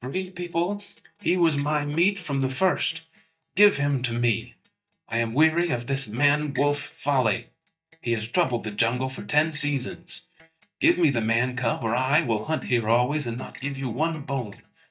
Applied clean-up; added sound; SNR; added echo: neural mask model DeepFilterNet 3.